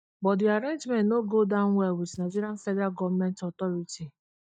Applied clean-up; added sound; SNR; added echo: neural mask model DeepFilterNet 3.